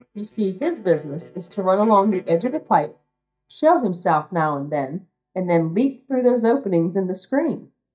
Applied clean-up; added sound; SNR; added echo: neural mask model DeepFilterNet 3.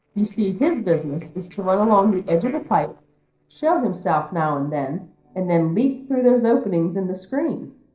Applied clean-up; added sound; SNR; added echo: neural separator model SepFormer DNS4.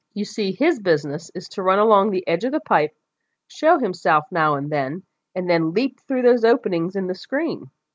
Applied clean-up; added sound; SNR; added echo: none; none; none; none.